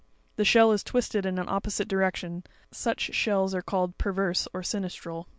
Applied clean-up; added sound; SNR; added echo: none; none; none; none.